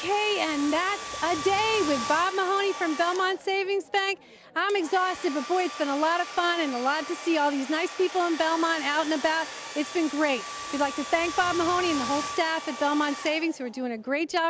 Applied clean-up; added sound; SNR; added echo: none; Domestic sounds, home sounds; 10 dB; none.